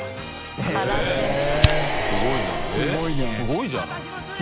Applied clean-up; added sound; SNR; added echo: none; Fire; 1 dB; none.